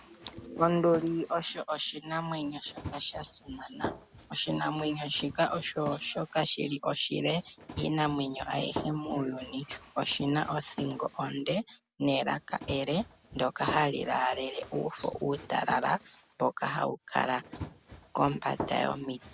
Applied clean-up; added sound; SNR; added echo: none; Run; 14 dB; none.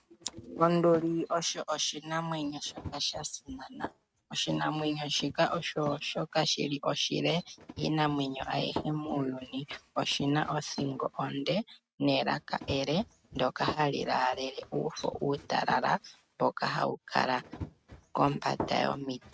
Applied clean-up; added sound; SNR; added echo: neural mask model RNNoise.